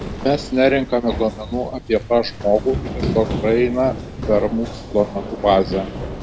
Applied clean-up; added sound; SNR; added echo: none; Run; 8 dB; none.